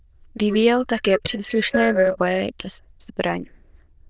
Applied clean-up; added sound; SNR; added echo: neural diffusion model UNIVERSE++.